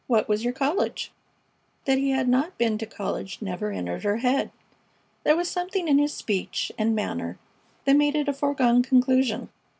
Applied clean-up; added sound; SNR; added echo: none; none; none; none.